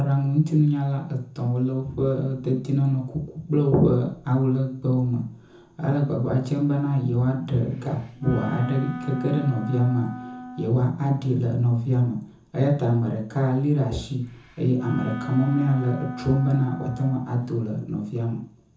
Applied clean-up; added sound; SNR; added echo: none; Wind instrument, woodwind instrument; 13 dB; reverberation time 0.5 s.